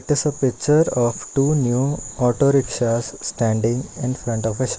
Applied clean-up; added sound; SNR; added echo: neural mask model Resemble Enhance denoiser.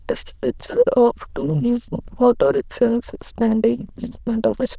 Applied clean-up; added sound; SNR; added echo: neural diffusion model UNIVERSE++.